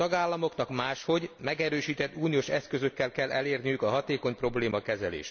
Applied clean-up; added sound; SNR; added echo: none; none; none; none.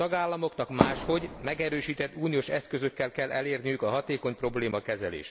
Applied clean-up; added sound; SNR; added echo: none; Fireworks; 1 dB; none.